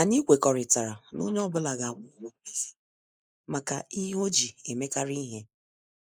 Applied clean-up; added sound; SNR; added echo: neural mask model Resemble Enhance denoiser.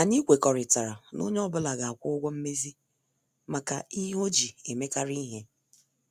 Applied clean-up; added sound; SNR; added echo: none; none; none; none.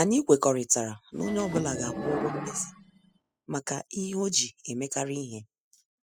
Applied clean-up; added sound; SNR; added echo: classical method spectral subtraction.